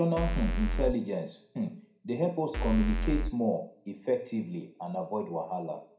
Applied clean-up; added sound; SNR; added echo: none; Bass drum / Keyboard (musical); -2 dB; reverberation time 0.4 s.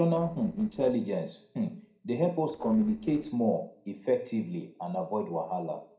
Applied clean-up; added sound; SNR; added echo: neural separator model SepFormer DNS4.